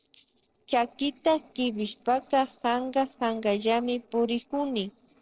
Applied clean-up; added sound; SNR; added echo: neural separator model SepFormer DNS4.